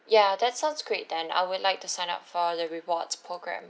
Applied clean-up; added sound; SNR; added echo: none; none; none; none.